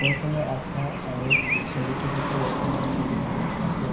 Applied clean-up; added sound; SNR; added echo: none; Traffic noise, roadway noise / Bird; -4 dB; reverberation time 0.5 s.